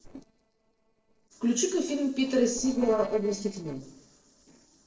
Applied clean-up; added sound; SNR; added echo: neural separator model SepFormer DNS4.